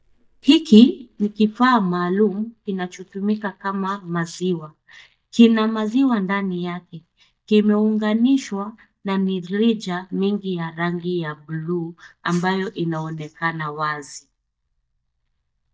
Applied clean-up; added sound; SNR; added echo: neural mask model DeepFilterNet 3.